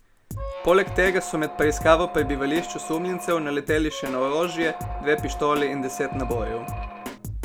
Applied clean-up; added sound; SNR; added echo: none; Drum kit + Squeak; 8 dB; none.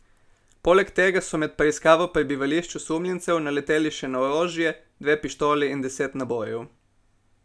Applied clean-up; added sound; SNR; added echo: none; none; none; none.